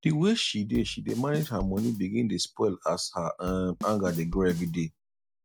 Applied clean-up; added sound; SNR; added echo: none; Bass drum / Snare drum / Drum kit; 13 dB; none.